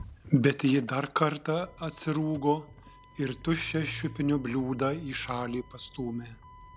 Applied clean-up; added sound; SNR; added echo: none; Slam / Engine starting; 18 dB; none.